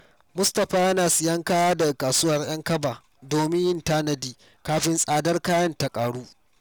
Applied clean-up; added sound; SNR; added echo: none; none; none; none.